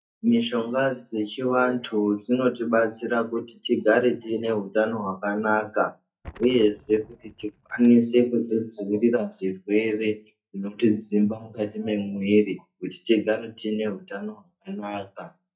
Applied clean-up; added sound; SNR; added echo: neural mask model DeepFilterNet 3.